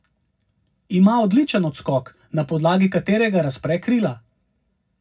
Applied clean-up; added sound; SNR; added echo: none; none; none; reverberation time 0.4 s.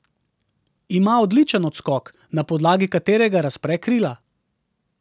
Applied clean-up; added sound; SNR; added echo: none; none; none; none.